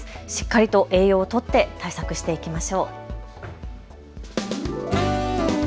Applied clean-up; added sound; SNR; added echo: none; none; none; none.